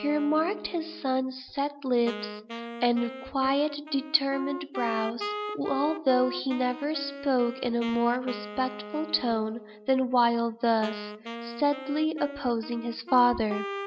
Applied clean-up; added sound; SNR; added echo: none; Wind instrument, woodwind instrument; 11 dB; none.